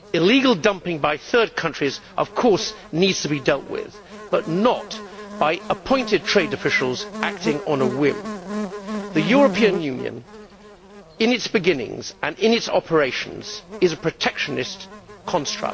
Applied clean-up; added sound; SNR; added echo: none; Buzz; 12 dB; none.